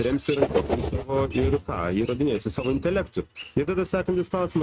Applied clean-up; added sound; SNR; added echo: neural mask model RNNoise.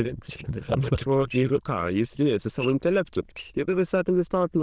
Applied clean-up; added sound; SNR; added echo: neural diffusion model UNIVERSE++.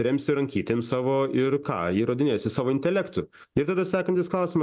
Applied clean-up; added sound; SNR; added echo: none; none; none; none.